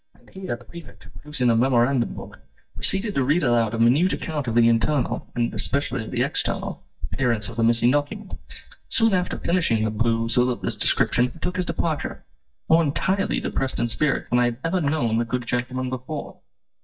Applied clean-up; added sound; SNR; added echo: neural mask model DeepFilterNet 3.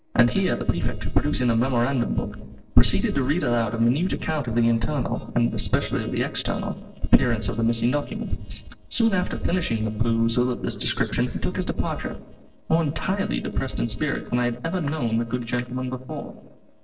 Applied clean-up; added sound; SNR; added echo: neural separator model SepFormer DNS4.